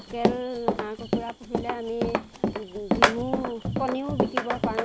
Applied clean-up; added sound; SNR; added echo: none; Run; -4 dB; none.